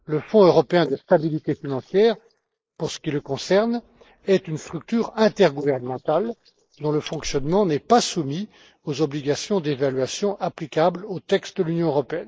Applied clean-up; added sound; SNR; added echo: neural mask model Resemble Enhance denoiser.